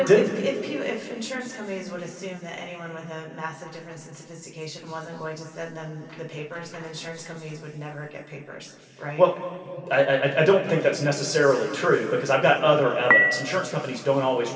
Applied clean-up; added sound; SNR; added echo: none; Dishes, pots, and pans / Chink, clink; -2 dB; reverberation time 2.6 s.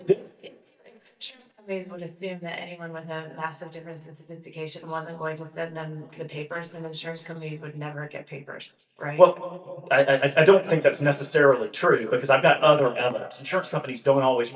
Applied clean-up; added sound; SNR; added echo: neural mask model DeepFilterNet 3.